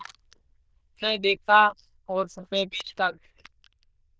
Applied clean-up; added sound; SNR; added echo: neural diffusion model UNIVERSE++.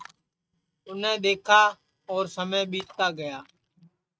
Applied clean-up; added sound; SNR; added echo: neural mask model RNNoise.